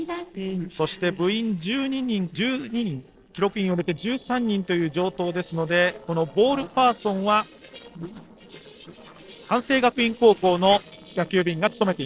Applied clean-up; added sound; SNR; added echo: neural separator model SepFormer DNS4.